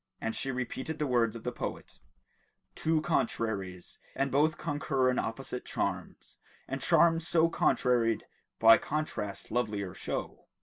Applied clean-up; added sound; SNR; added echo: none; none; none; none.